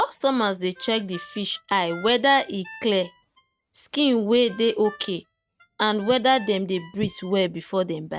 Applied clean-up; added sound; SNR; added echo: neural mask model RNNoise.